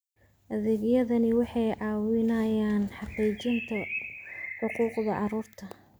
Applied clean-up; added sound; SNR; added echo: none; Bird; 12 dB; none.